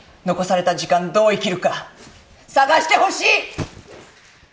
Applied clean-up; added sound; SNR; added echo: none; none; none; none.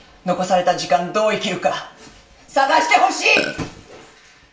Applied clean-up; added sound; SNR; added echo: none; Burping, eructation; 5 dB; reverberation time 0.3 s.